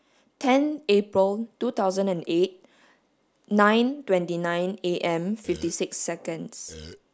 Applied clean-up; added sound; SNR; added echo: none; Burping, eructation; 17 dB; none.